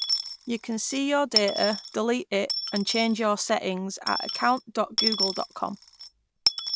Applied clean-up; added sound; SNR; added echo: none; Coin (dropping) / Dishes, pots, and pans; 4 dB; none.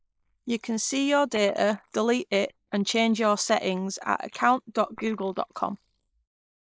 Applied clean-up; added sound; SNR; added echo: neural mask model Resemble Enhance denoiser.